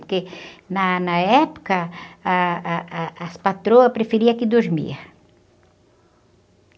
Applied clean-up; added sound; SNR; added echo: none; none; none; none.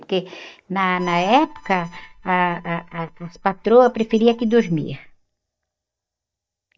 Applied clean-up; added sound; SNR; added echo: neural mask model DeepFilterNet 3.